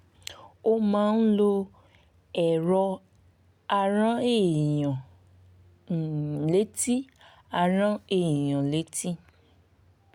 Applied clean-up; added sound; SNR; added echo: none; none; none; none.